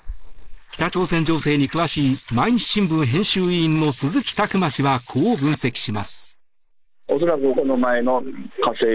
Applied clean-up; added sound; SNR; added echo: neural mask model Resemble Enhance denoiser.